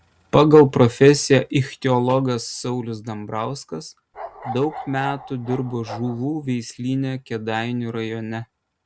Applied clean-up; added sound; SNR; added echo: none; Bark; 14 dB; none.